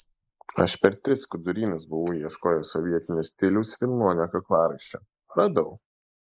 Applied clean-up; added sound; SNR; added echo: neural mask model Resemble Enhance denoiser.